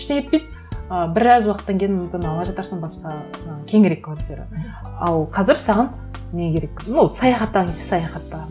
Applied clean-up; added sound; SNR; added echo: none; none; none; none.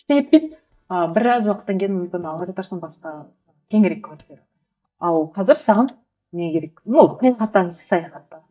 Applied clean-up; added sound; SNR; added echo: neural mask model DeepFilterNet 3.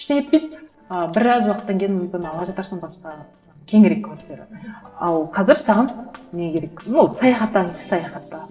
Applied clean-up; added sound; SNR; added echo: neural separator model SepFormer DNS4.